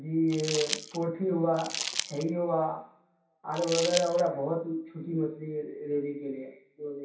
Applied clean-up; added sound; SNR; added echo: none; Crumpling, crinkling; 5 dB; reverberation time 0.7 s.